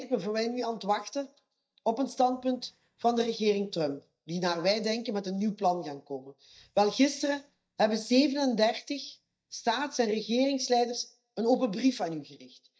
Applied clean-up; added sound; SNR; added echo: neural mask model DeepFilterNet 3.